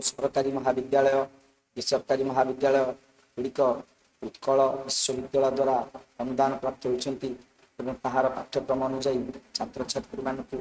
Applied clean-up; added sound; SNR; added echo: neural mask model RNNoise.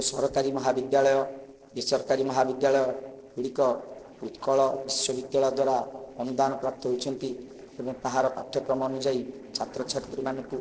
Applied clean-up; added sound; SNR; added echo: neural separator model SepFormer DNS4.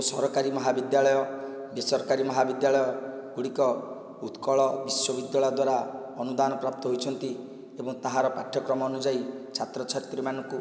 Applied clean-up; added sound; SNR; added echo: none; none; none; none.